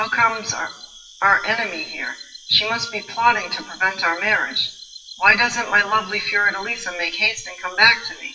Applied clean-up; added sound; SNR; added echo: classical method WPE with log-MMSE.